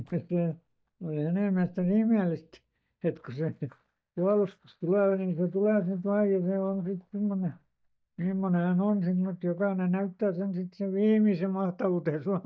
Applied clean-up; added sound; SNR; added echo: neural mask model DeepFilterNet 3.